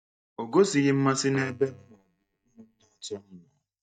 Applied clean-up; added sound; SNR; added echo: neural mask model DeepFilterNet 3.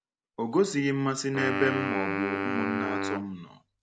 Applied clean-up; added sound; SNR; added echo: none; Wind instrument, woodwind instrument; 3 dB; none.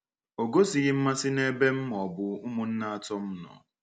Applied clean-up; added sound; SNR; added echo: none; none; none; none.